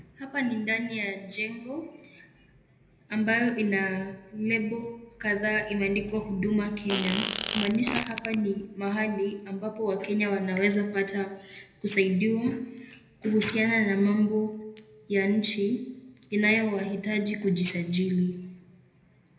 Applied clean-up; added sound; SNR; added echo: none; Fart; 5 dB; reverberation time 0.8 s.